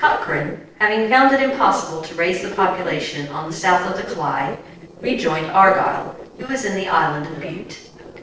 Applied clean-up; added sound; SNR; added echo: neural separator model SepFormer DNS4.